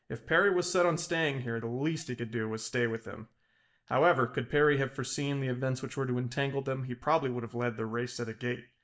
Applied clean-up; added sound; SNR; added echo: neural mask model DeepFilterNet 3.